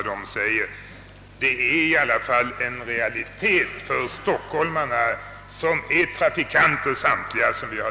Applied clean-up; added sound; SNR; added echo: none; none; none; none.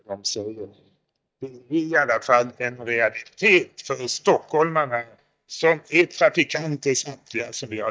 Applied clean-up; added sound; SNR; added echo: neural mask model DeepFilterNet 3.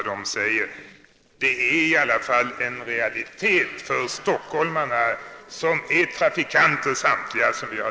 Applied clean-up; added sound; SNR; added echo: neural separator model SepFormer DNS4.